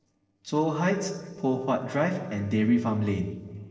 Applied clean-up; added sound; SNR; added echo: neural separator model SepFormer DNS4.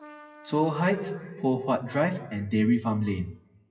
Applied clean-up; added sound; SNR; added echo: classical method WPE with log-MMSE.